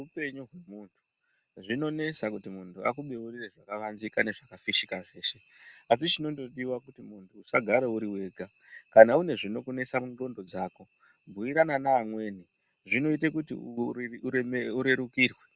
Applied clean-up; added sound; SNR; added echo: none; none; none; none.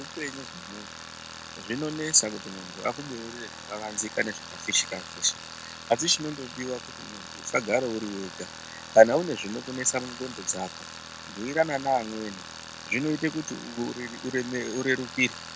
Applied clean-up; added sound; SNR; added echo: none; Tools; 12 dB; none.